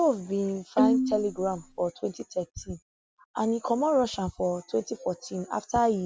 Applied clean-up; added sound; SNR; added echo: none; Bowed string instrument; -1 dB; none.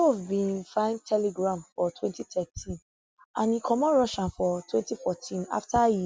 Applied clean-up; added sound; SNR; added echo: none; none; none; none.